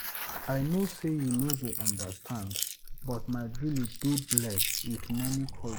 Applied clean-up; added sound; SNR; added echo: neural mask model Resemble Enhance denoiser.